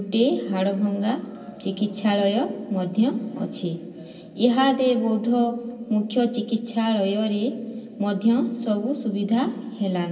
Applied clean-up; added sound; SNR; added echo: none; none; none; reverberation time 0.2 s.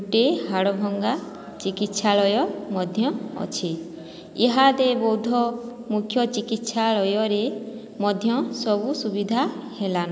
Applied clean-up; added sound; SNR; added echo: none; none; none; none.